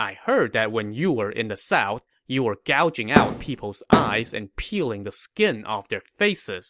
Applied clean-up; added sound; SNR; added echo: none; Thump, thud; -4 dB; none.